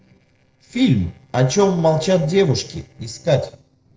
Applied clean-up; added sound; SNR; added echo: neural separator model SepFormer DNS4.